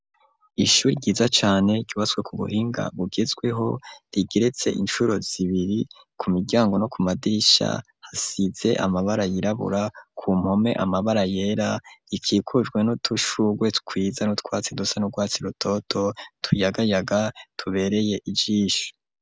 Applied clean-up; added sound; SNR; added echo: none; none; none; none.